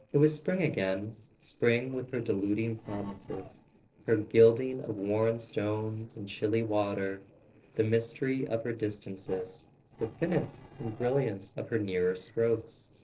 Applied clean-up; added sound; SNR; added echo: neural separator model SepFormer DNS4.